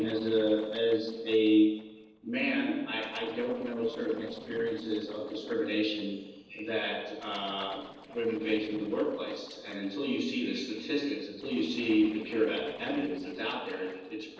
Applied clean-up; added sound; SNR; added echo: neural separator model SepFormer DNS4.